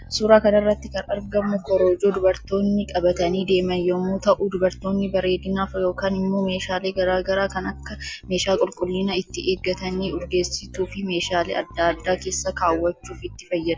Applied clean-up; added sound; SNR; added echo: none; Bass guitar; 17 dB; none.